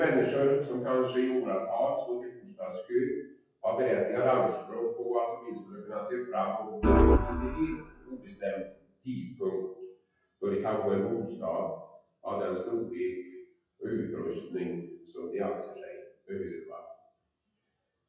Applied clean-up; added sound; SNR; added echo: classical method WPE with log-MMSE.